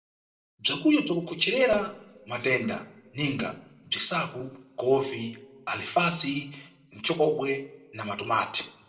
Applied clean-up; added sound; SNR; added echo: none; none; none; reverberation time 0.5 s.